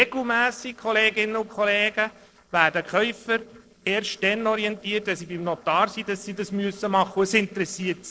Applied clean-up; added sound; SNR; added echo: neural separator model SepFormer DNS4.